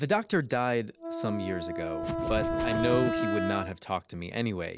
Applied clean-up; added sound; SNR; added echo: none; Wind instrument, woodwind instrument + Scratching (performance technique); 2 dB; none.